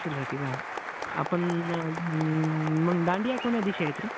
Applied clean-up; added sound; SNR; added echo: none; Applause; 7 dB; none.